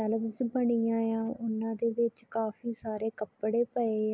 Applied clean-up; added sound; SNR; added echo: none; none; none; none.